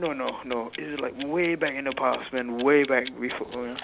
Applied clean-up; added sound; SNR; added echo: none; Clock; 16 dB; none.